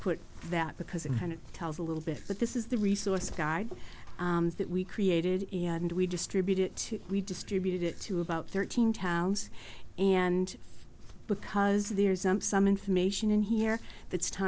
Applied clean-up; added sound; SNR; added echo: none; Chewing, mastication; 13 dB; none.